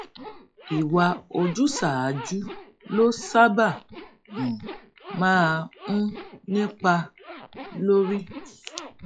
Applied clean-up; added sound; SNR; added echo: classical method log-MMSE.